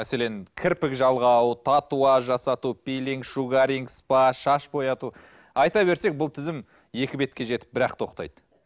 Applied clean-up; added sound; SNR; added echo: none; none; none; none.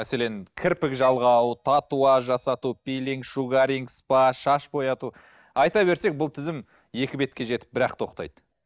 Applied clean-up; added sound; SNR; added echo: neural mask model DeepFilterNet 3.